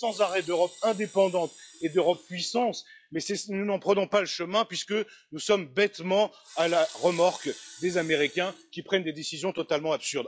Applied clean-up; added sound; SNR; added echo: classical method log-MMSE.